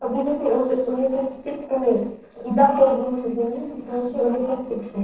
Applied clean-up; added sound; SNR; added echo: neural separator model SepFormer DNS4.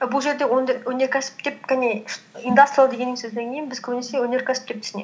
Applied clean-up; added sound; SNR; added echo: none; none; none; none.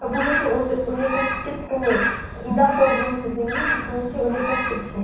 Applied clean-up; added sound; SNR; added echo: none; Bird; 4 dB; reverberation time 0.9 s.